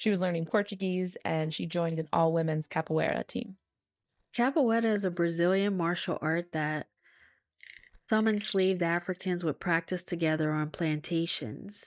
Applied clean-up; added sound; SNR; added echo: neural mask model DeepFilterNet 3.